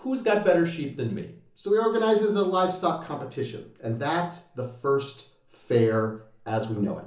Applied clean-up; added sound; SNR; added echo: none; none; none; reverberation time 0.8 s.